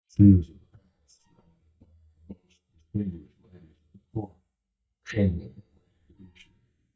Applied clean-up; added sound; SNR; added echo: neural mask model DeepFilterNet 3.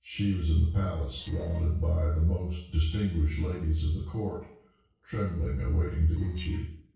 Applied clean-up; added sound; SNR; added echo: neural separator model SepFormer DNS4.